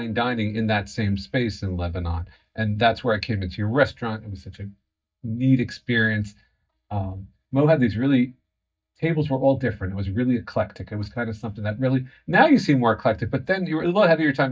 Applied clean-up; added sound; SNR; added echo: neural mask model DeepFilterNet 3.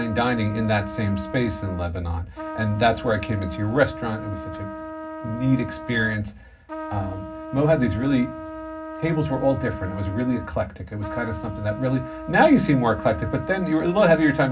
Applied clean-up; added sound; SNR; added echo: none; Trumpet; 12 dB; reverberation time 0.4 s.